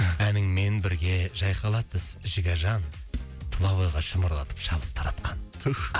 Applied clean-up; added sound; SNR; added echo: none; none; none; none.